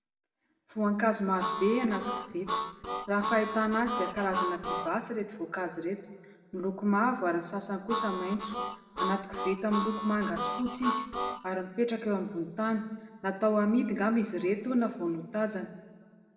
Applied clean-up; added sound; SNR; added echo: none; Harmonica; 4 dB; reverberation time 1.3 s.